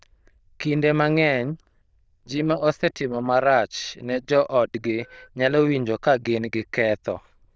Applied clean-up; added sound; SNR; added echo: neural diffusion model UNIVERSE++.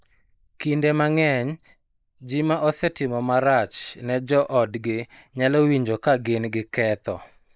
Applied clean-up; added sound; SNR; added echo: neural mask model Resemble Enhance denoiser.